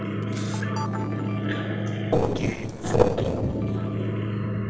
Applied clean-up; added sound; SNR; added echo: neural separator model SepFormer DNS4.